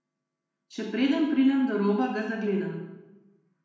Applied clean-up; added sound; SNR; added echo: none; none; none; reverberation time 0.9 s.